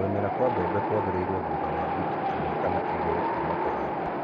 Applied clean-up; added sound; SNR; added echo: none; Wind; -4 dB; none.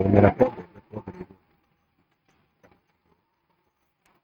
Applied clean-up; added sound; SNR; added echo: neural mask model RNNoise.